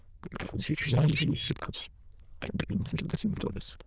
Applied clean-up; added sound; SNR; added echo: neural diffusion model UNIVERSE++.